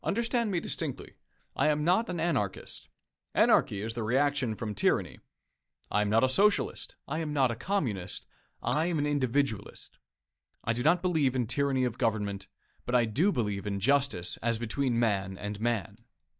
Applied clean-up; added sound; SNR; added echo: neural mask model DeepFilterNet 3.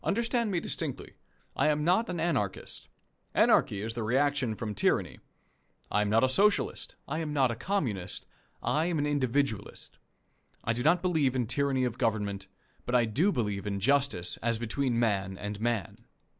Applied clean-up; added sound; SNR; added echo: none; none; none; none.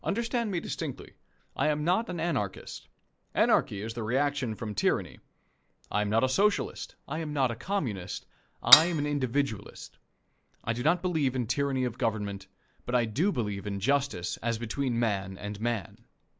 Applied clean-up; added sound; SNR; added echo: none; Cutlery, silverware / Dishes, pots, and pans; -5 dB; none.